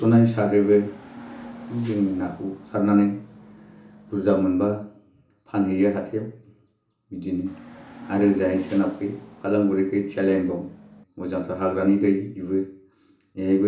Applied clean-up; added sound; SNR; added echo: none; Hiss / Bus / Engine; 19 dB; reverberation time 0.8 s.